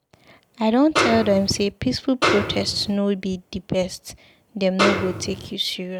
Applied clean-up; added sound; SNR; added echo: none; Snare drum; 1 dB; none.